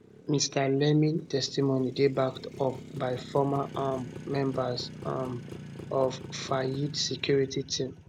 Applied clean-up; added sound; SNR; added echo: none; Motorcycle; 14 dB; none.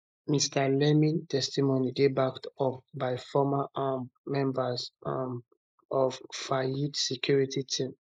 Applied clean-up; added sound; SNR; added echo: neural mask model Resemble Enhance denoiser.